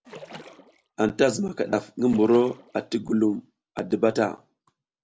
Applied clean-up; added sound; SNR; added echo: none; Splash, splatter; 20 dB; none.